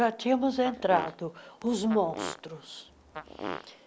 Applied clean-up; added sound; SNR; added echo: none; Fart; 12 dB; none.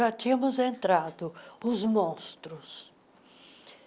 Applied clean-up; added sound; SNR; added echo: none; none; none; none.